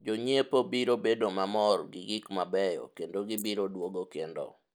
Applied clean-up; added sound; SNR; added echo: neural mask model Resemble Enhance denoiser.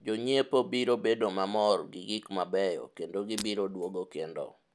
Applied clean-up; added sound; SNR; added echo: none; Shatter; 15 dB; none.